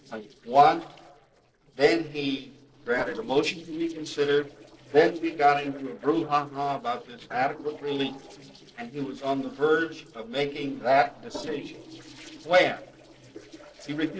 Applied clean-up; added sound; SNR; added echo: neural separator model SepFormer DNS4.